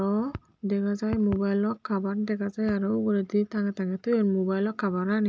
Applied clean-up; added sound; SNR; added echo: none; none; none; none.